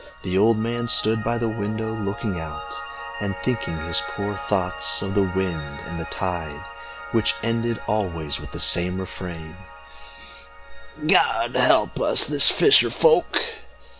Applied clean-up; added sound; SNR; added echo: none; Piano; 14 dB; none.